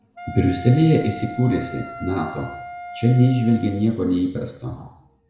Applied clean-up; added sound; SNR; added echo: none; Wind instrument, woodwind instrument; 15 dB; reverberation time 0.8 s.